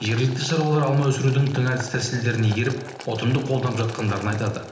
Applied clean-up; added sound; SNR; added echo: none; Boiling; 17 dB; reverberation time 0.8 s.